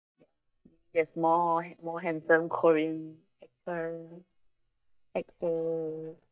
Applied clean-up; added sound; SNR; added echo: neural mask model DeepFilterNet 3.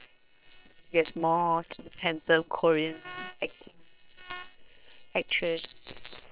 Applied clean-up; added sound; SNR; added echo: neural separator model SepFormer WHAM!.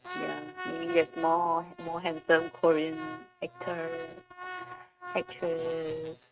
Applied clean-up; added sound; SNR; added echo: neural mask model RNNoise.